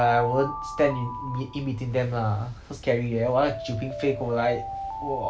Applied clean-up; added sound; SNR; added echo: none; Alarm; 10 dB; none.